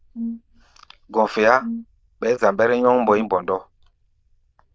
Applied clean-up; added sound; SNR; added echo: neural diffusion model UNIVERSE++.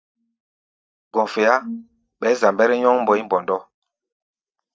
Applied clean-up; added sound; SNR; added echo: neural mask model DeepFilterNet 3.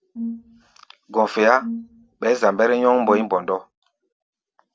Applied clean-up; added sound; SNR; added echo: none; Brass instrument; 11 dB; none.